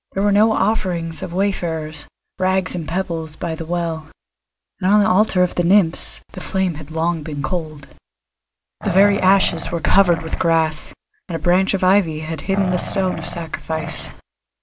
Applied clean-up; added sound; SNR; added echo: none; Growling; 10 dB; none.